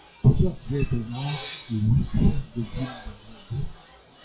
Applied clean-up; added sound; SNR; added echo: classical method WPE with log-MMSE.